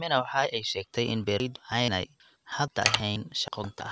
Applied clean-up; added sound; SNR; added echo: none; Mechanisms; -2 dB; none.